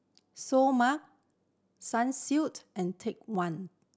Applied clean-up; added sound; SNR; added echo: none; none; none; none.